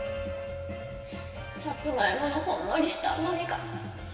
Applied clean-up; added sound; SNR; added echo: none; Keyboard (musical); 12 dB; reverberation time 2.5 s.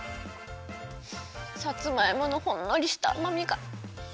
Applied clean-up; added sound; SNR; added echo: none; none; none; none.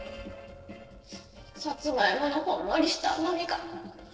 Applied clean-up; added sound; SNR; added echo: neural separator model SepFormer DNS4.